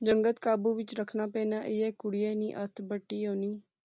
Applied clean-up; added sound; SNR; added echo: none; none; none; none.